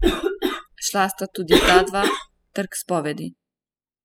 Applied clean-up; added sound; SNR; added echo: classical method spectral subtraction.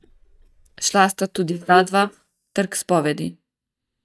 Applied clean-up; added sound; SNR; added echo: neural mask model DeepFilterNet 3.